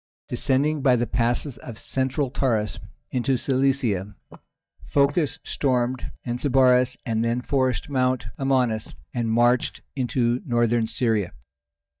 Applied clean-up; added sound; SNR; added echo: neural mask model DeepFilterNet 3.